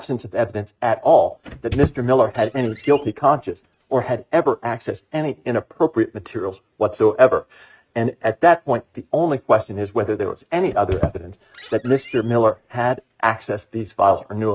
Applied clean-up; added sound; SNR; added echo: neural mask model RNNoise.